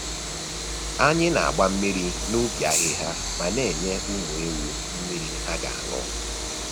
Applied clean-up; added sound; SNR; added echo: none; Train; 2 dB; none.